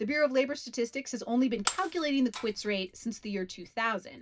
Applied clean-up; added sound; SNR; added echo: none; Shatter; 10 dB; reverberation time 0.4 s.